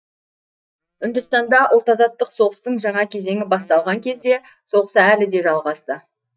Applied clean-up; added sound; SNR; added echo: neural mask model DeepFilterNet 3.